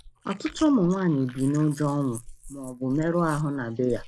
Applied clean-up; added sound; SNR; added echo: neural mask model Resemble Enhance denoiser.